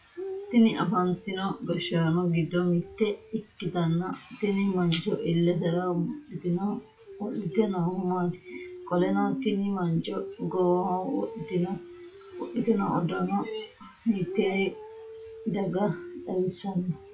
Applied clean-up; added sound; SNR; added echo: classical method WPE with log-MMSE.